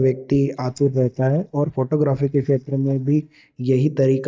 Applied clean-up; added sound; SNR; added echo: neural mask model DeepFilterNet 3.